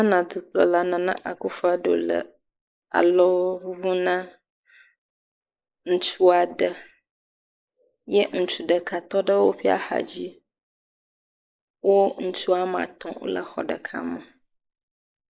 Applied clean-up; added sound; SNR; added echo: neural mask model Resemble Enhance denoiser.